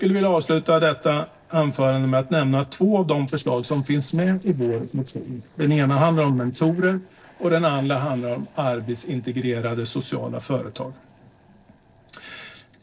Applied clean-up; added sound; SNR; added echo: neural separator model SepFormer DNS4.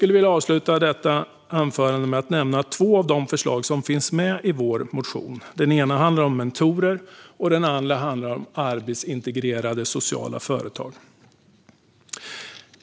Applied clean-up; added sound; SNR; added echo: none; none; none; none.